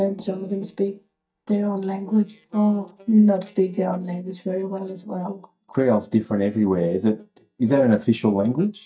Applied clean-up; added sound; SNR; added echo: neural mask model DeepFilterNet 3.